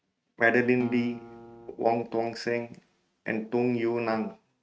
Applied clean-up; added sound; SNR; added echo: neural mask model RNNoise.